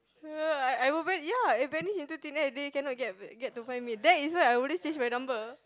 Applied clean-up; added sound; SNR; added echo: none; none; none; none.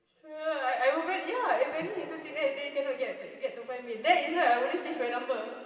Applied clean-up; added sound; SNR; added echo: none; none; none; reverberation time 2.4 s.